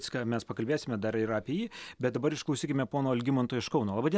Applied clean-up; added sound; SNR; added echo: none; none; none; none.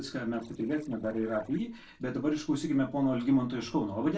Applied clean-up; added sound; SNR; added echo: neural separator model SepFormer DNS4.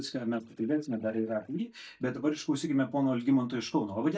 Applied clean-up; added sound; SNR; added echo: neural mask model DeepFilterNet 3.